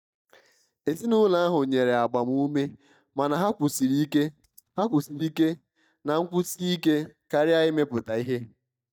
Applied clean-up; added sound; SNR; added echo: neural mask model DeepFilterNet 3.